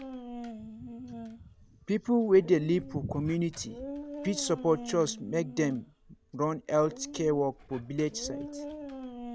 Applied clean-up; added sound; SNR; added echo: none; Dog; 12 dB; none.